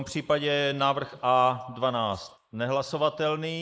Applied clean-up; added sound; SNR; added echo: neural mask model Resemble Enhance denoiser.